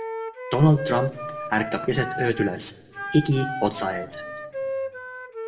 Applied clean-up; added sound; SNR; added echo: none; Wind instrument, woodwind instrument; 7 dB; reverberation time 1.2 s.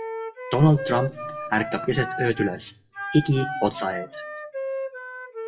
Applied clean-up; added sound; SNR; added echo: classical method WPE with log-MMSE.